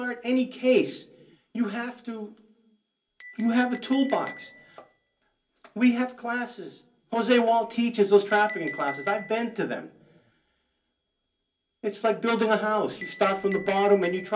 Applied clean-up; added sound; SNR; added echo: none; Chink, clink; 18 dB; reverberation time 0.3 s.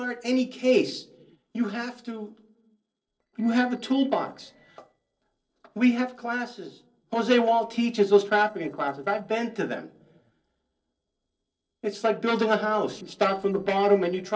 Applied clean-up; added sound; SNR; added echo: neural separator model SepFormer DNS4.